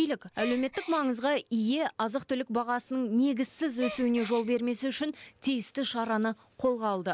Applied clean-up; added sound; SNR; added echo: none; Gasp; 13 dB; none.